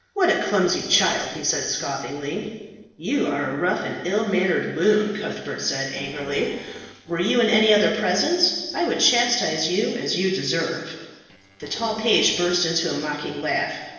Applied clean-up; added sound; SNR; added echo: neural separator model SepFormer DNS4.